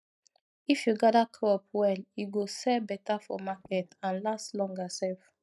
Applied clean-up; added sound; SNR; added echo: neural mask model DeepFilterNet 3.